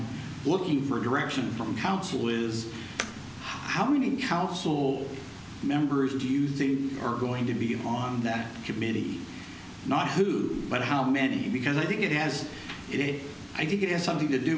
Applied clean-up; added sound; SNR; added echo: none; none; none; none.